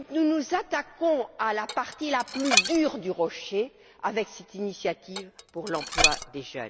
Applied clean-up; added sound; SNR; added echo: none; Dishes, pots, and pans; 0 dB; none.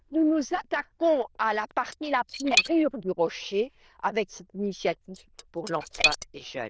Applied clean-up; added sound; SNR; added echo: neural diffusion model UNIVERSE++.